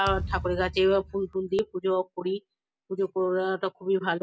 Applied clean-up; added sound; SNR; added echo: none; Thump, thud; 12 dB; none.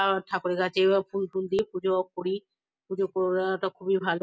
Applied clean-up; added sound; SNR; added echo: none; none; none; none.